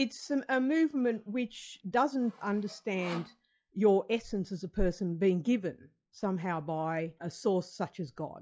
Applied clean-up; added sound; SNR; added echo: classical method log-MMSE.